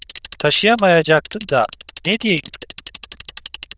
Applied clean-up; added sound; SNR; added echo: neural diffusion model UNIVERSE++.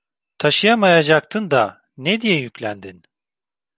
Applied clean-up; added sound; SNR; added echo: none; none; none; none.